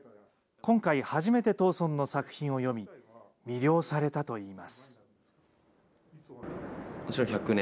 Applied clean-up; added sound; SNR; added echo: none; none; none; none.